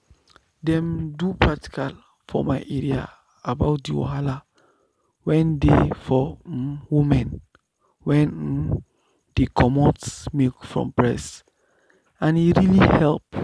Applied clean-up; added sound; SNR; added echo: none; none; none; none.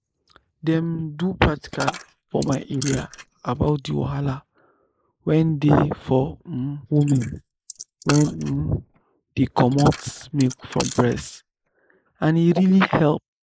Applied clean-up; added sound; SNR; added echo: neural mask model Resemble Enhance denoiser.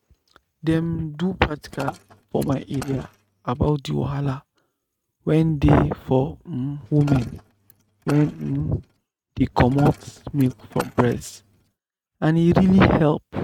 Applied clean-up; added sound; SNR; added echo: neural mask model RNNoise.